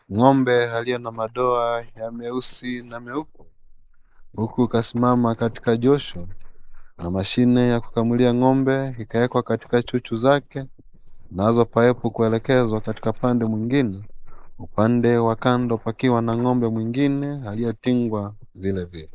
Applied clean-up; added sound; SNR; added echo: neural mask model Resemble Enhance denoiser.